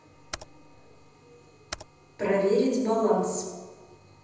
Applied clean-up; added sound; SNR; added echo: none; Computer keyboard; 17 dB; reverberation time 1.1 s.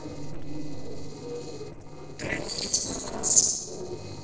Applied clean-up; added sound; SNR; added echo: neural separator model SepFormer DNS4.